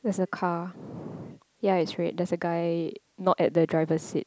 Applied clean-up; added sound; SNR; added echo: none; none; none; none.